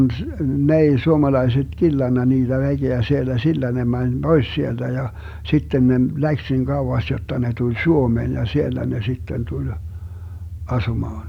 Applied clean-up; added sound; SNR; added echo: none; none; none; none.